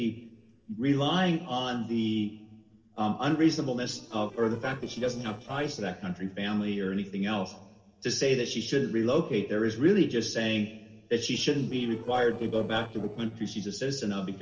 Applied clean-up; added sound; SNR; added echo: neural separator model SepFormer DNS4.